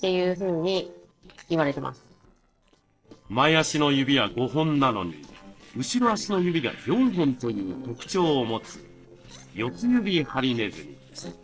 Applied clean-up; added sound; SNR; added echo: neural separator model SepFormer DNS4.